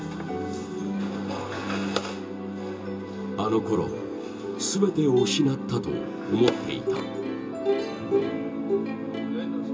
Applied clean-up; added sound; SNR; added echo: none; Plucked string instrument; 6 dB; reverberation time 0.2 s.